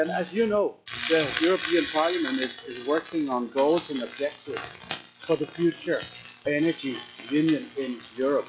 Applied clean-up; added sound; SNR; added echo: classical method log-MMSE.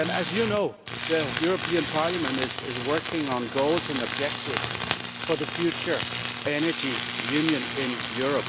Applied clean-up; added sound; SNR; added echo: none; Tools; 1 dB; none.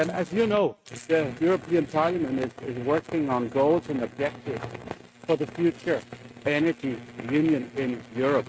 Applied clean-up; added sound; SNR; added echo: neural mask model RNNoise.